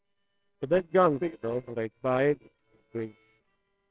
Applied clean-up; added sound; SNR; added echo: neural separator model SepFormer WHAMR!.